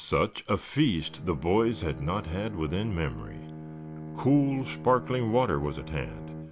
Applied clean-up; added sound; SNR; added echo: none; Bowed string instrument; 13 dB; none.